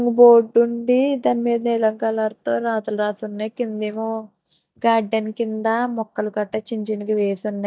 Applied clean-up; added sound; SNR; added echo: neural mask model DeepFilterNet 3.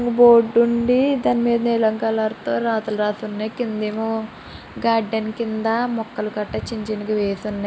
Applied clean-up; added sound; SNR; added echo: none; none; none; none.